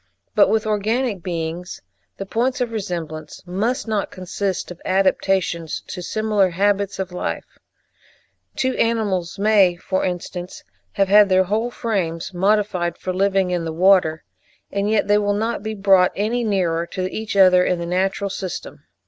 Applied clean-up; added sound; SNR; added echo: none; none; none; none.